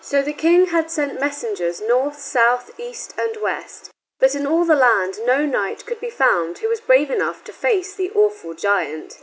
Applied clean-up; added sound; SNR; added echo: none; none; none; none.